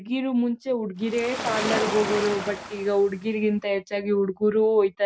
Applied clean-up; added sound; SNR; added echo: none; Waves, surf; 8 dB; none.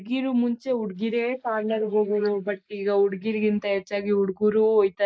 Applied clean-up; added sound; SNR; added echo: neural mask model Resemble Enhance denoiser.